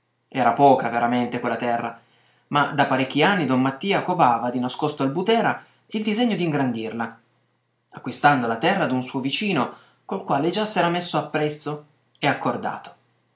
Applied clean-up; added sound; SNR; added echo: none; none; none; none.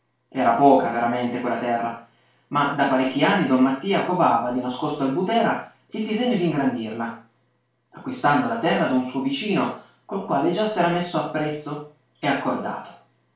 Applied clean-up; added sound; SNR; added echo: none; none; none; reverberation time 0.3 s.